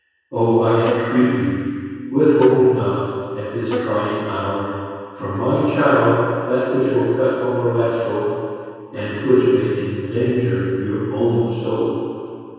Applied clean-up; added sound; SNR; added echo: none; Bowed string instrument; 10 dB; reverberation time 2.2 s.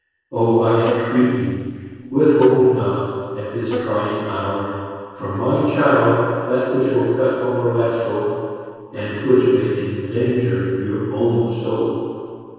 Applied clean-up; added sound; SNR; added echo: neural separator model SepFormer DNS4.